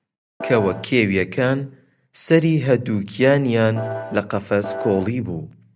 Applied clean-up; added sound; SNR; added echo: none; Piano; 8 dB; none.